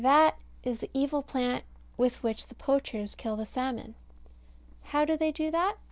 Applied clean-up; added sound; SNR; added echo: none; none; none; none.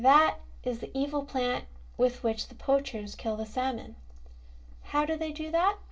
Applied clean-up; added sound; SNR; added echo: none; none; none; reverberation time 0.2 s.